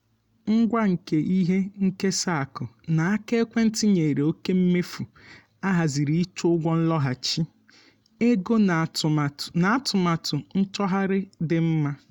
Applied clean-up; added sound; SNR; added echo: none; none; none; none.